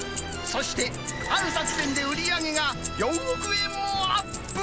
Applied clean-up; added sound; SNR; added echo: none; Keys jangling; 9 dB; none.